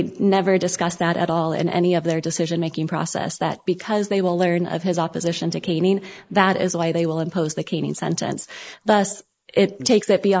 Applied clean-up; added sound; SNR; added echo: neural mask model Resemble Enhance denoiser.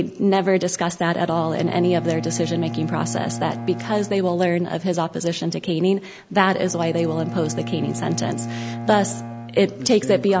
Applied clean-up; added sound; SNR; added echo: none; Bowed string instrument; 11 dB; none.